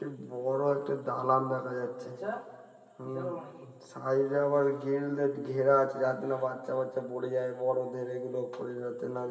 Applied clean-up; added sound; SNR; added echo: none; none; none; reverberation time 2.0 s.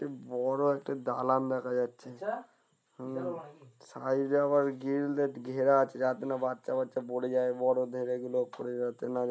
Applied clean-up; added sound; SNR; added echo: none; none; none; none.